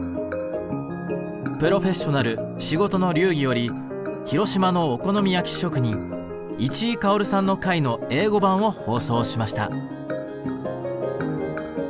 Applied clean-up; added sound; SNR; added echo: none; none; none; none.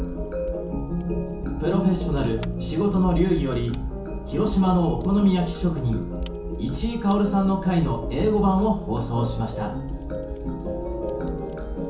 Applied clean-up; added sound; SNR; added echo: none; Fire; 9 dB; reverberation time 0.7 s.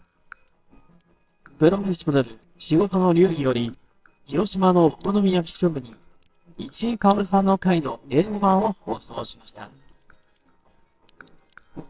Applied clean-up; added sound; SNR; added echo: neural separator model SepFormer WHAMR!.